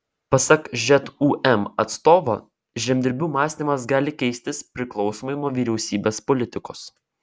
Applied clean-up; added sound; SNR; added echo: none; none; none; none.